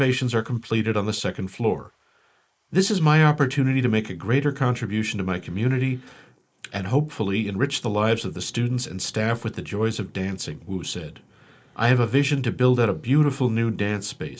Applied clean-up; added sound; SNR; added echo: neural mask model Resemble Enhance denoiser.